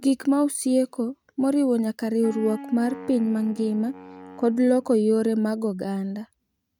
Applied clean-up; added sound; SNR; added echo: neural mask model RNNoise.